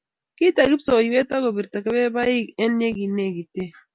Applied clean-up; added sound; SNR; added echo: none; none; none; none.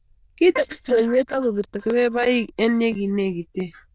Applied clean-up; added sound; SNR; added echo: neural diffusion model UNIVERSE++.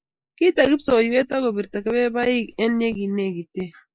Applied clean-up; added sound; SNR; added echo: neural mask model Resemble Enhance denoiser.